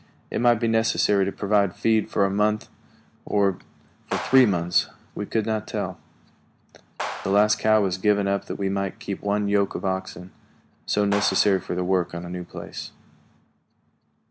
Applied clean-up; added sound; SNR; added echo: none; Clapping; 12 dB; none.